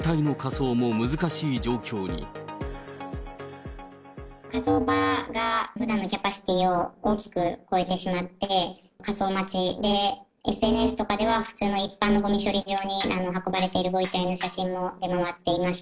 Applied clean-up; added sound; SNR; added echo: none; Tools; 16 dB; none.